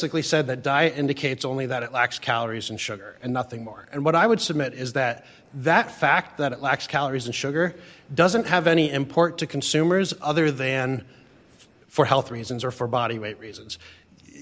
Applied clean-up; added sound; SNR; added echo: none; none; none; none.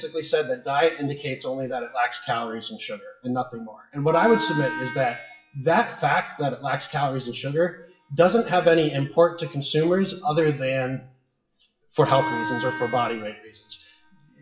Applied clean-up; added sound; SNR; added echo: classical method WPE with log-MMSE.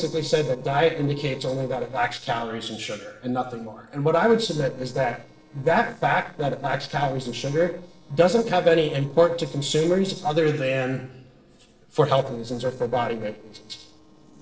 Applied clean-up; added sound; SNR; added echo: neural separator model SepFormer DNS4.